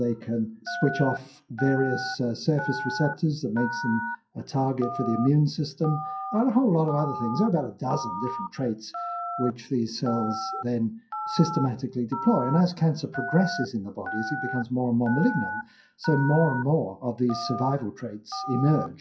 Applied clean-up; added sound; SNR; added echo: classical method WPE with log-MMSE.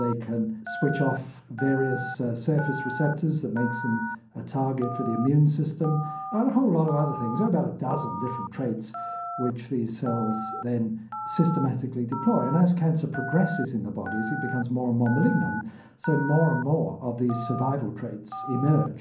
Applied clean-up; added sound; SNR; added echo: none; Telephone; 10 dB; reverberation time 0.6 s.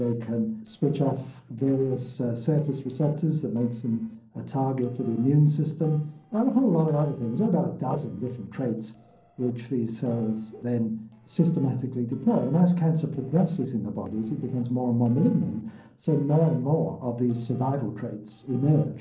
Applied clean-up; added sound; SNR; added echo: neural separator model SepFormer DNS4.